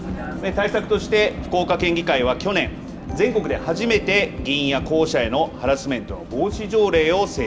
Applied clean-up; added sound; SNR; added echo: none; Vehicle; 12 dB; none.